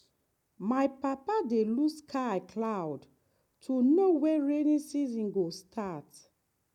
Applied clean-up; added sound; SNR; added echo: none; none; none; none.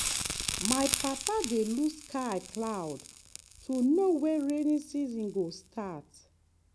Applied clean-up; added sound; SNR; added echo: none; Crackle; 4 dB; none.